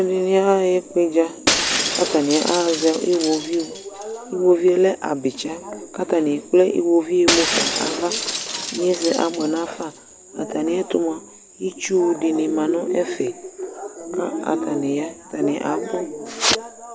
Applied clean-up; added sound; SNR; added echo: none; Shatter; 5 dB; none.